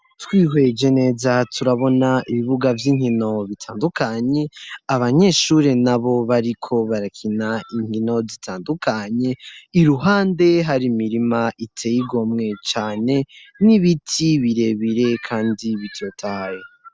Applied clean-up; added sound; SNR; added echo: none; none; none; none.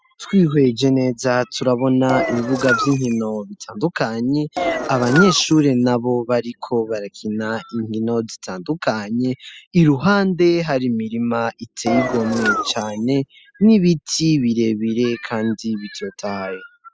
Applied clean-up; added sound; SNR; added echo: classical method spectral subtraction.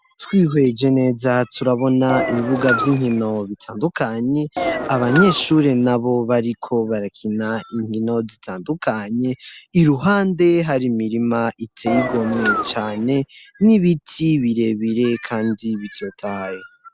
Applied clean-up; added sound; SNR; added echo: none; Engine; 5 dB; none.